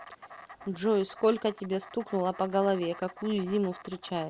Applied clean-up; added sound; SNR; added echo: none; Insect; 19 dB; none.